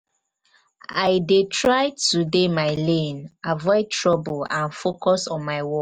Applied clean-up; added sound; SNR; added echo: none; none; none; none.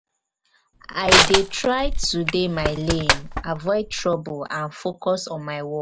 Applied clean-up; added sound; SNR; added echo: none; Crushing; -3 dB; none.